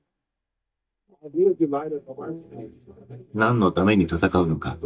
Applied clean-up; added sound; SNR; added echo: neural mask model DeepFilterNet 3.